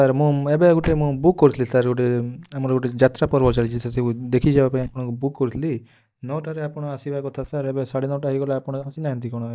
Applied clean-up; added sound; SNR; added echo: neural mask model DeepFilterNet 3.